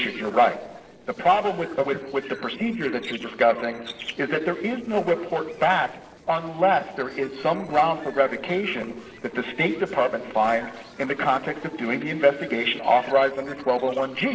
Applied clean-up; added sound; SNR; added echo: neural separator model SepFormer DNS4.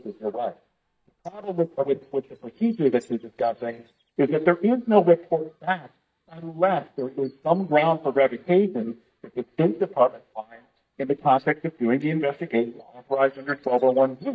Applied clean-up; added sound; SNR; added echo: neural mask model DeepFilterNet 3.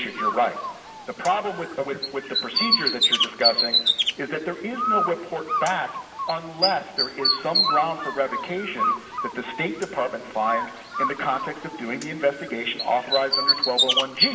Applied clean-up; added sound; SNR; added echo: none; Bird; -1 dB; reverberation time 1.9 s.